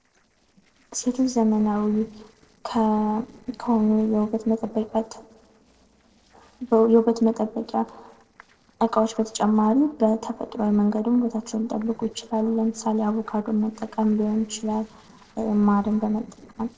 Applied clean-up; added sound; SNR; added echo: neural separator model SepFormer DNS4.